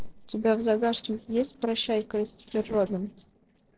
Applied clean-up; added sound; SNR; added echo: neural separator model SepFormer DNS4.